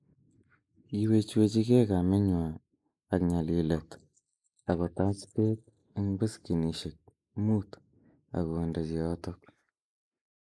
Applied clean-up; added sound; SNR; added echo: neural mask model Resemble Enhance denoiser.